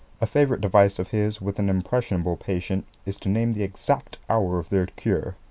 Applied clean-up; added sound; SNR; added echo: none; none; none; none.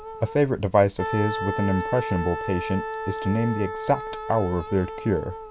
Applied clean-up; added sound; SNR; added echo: none; Wind instrument, woodwind instrument; 7 dB; none.